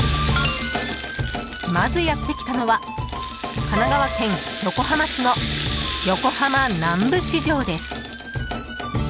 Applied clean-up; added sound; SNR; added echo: none; Rattle (instrument); 11 dB; none.